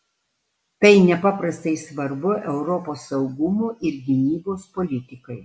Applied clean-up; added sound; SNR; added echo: none; none; none; none.